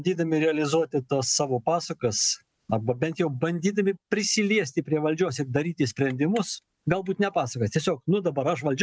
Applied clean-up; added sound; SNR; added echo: none; none; none; none.